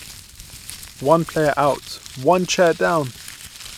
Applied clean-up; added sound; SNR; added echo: none; Crumpling, crinkling; 17 dB; none.